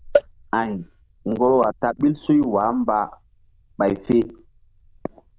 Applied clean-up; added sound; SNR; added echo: neural diffusion model UNIVERSE++.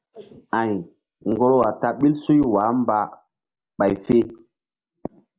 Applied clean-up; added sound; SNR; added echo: neural mask model Resemble Enhance denoiser.